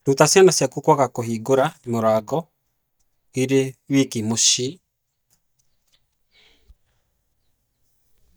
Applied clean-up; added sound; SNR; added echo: neural mask model DeepFilterNet 3.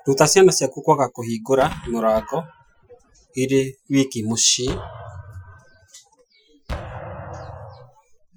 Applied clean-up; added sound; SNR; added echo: classical method Wiener filter.